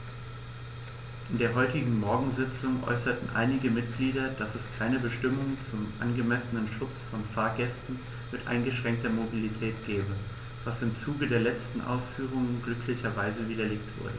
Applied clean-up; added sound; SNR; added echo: none; none; none; none.